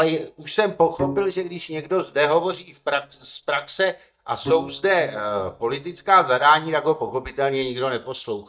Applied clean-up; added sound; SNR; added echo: neural mask model DeepFilterNet 3.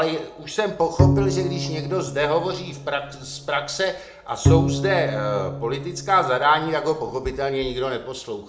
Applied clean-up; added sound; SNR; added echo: none; Bowed string instrument; 1 dB; reverberation time 0.5 s.